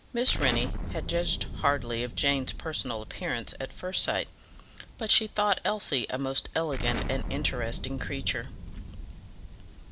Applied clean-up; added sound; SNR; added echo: none; Explosion; 6 dB; none.